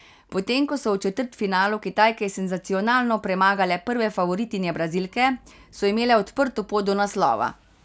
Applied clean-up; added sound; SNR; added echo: none; none; none; none.